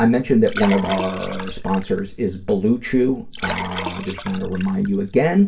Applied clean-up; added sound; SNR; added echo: none; Liquid; 12 dB; reverberation time 0.2 s.